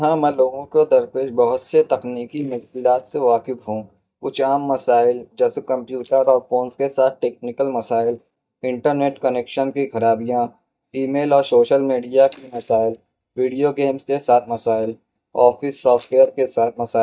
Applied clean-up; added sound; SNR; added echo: neural mask model DeepFilterNet 3.